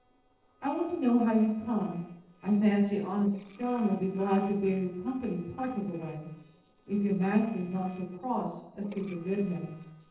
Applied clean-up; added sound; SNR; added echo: neural separator model SepFormer DNS4.